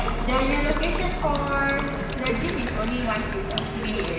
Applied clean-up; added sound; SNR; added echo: none; Water tap, faucet / Water / Liquid; 9 dB; reverberation time 1.2 s.